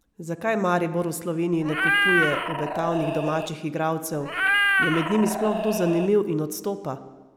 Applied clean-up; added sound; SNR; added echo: none; Meow; -1 dB; none.